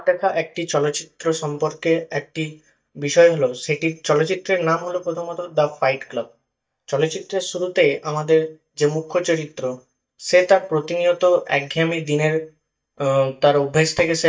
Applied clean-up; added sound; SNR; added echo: neural mask model DeepFilterNet 3.